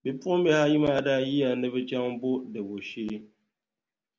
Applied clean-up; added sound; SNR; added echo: none; none; none; none.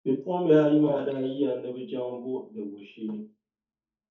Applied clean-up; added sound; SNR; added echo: neural mask model DeepFilterNet 3.